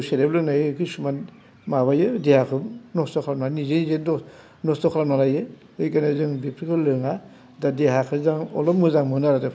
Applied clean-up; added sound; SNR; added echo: none; none; none; none.